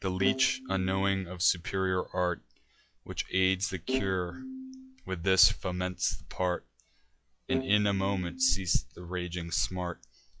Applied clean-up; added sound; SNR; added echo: classical method log-MMSE.